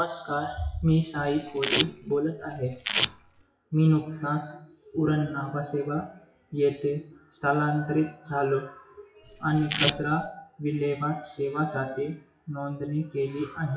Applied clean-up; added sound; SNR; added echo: classical method WPE with log-MMSE.